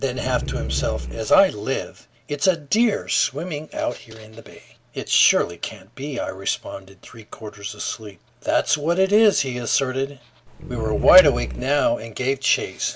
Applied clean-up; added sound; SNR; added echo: none; Growling; 6 dB; none.